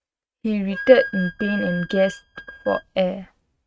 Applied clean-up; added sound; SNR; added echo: neural mask model RNNoise.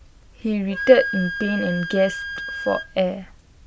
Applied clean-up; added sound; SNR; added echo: none; Wind instrument, woodwind instrument; 9 dB; none.